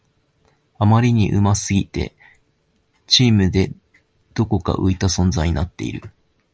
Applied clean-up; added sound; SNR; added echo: none; none; none; none.